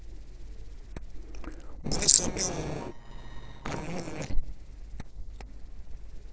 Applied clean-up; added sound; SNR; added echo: neural separator model SepFormer DNS4.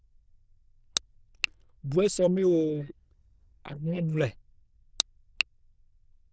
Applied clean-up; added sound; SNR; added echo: neural diffusion model UNIVERSE++.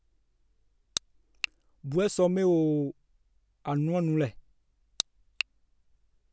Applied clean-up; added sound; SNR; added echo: none; none; none; none.